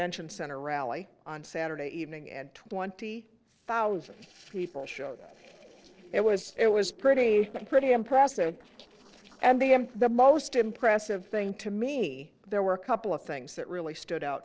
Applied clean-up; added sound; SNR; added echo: neural separator model SepFormer DNS4.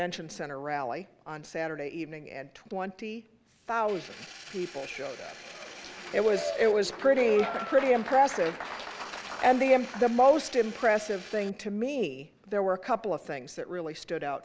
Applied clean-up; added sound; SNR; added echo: none; Engine; 18 dB; none.